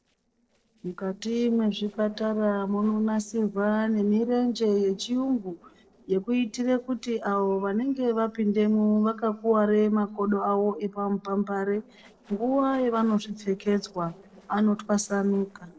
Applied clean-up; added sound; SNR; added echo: neural separator model SepFormer DNS4.